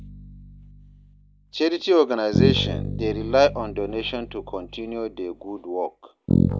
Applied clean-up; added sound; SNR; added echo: none; Bass guitar; 2 dB; none.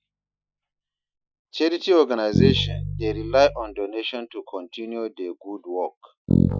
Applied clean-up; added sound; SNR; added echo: classical method Wiener filter.